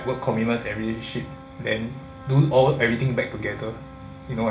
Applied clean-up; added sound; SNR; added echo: none; Trumpet; 19 dB; reverberation time 0.4 s.